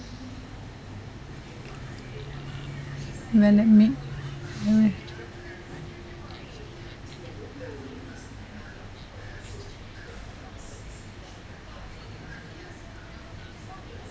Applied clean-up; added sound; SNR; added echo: none; none; none; none.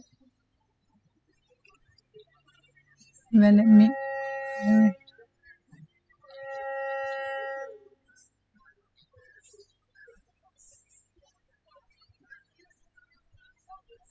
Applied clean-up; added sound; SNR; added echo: classical method spectral subtraction.